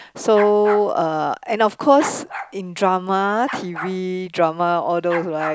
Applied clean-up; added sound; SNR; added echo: none; Bark; 14 dB; none.